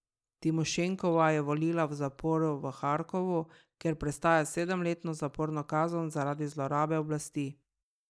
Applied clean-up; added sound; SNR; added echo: neural mask model DeepFilterNet 3.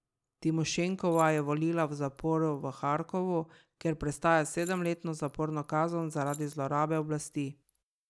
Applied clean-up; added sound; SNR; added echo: none; Keys jangling; 17 dB; none.